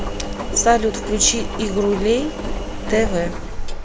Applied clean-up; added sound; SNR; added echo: none; Engine; 4 dB; none.